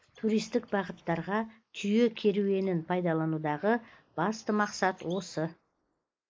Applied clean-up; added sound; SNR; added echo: neural mask model Resemble Enhance denoiser.